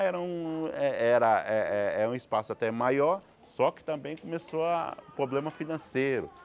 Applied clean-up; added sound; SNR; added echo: none; none; none; none.